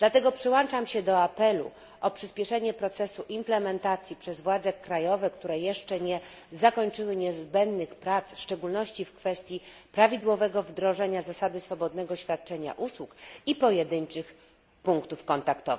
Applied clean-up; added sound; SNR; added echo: none; none; none; none.